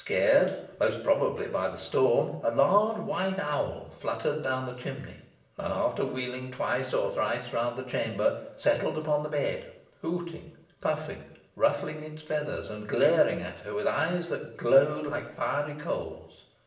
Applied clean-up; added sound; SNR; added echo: none; none; none; reverberation time 0.7 s.